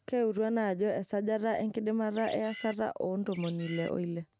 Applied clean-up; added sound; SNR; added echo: neural mask model RNNoise.